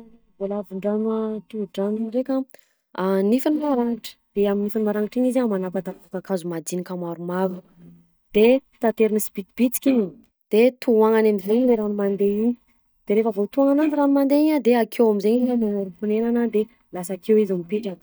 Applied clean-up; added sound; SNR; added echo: neural mask model DeepFilterNet 3.